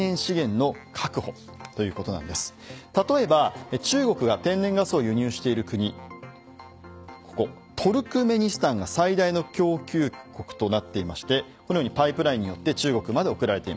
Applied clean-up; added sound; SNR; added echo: none; none; none; none.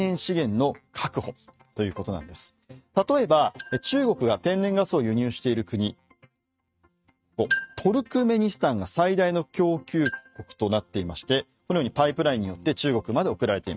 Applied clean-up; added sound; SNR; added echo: neural mask model RNNoise.